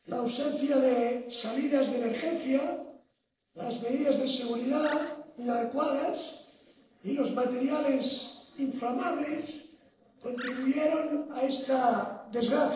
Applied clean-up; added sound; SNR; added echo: neural separator model SepFormer DNS4.